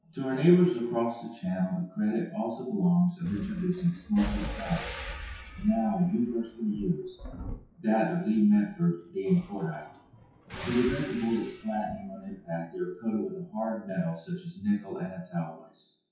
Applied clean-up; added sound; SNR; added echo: classical method WPE with log-MMSE.